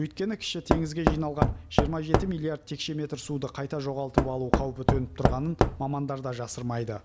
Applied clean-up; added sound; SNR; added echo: none; Knock / Wood; -4 dB; none.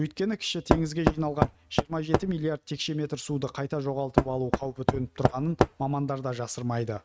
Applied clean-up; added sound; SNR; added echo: neural mask model RNNoise.